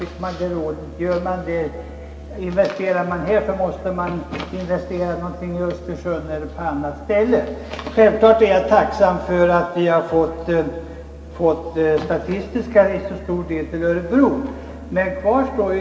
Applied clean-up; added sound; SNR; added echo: none; Musical instrument; 17 dB; reverberation time 2.0 s.